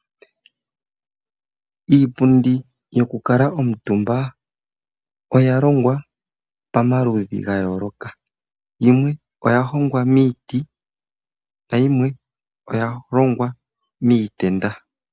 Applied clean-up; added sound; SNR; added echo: none; none; none; none.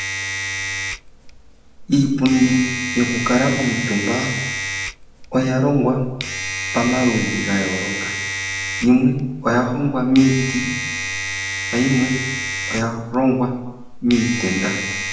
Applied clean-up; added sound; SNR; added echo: none; Domestic sounds, home sounds; 6 dB; reverberation time 0.8 s.